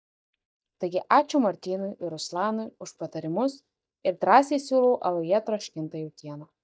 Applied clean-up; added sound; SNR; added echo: neural mask model DeepFilterNet 3.